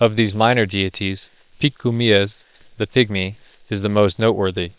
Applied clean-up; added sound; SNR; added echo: neural separator model SepFormer WHAM!.